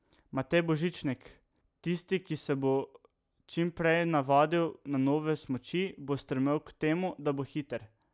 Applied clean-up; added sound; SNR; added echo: none; none; none; none.